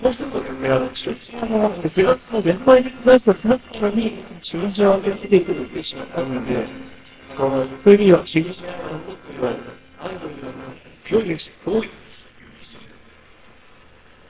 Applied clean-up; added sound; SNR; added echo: neural separator model SepFormer WHAMR!.